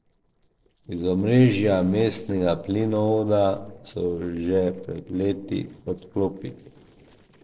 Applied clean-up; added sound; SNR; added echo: neural separator model SepFormer DNS4.